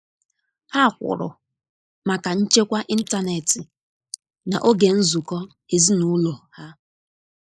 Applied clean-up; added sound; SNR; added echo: neural mask model Resemble Enhance denoiser.